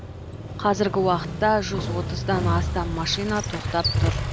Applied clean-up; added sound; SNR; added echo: none; Motorcycle; 2 dB; none.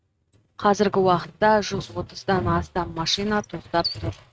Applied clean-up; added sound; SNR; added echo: neural mask model RNNoise.